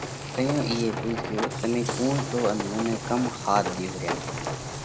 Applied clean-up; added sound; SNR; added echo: none; Frying (food) + Rain; 3 dB; none.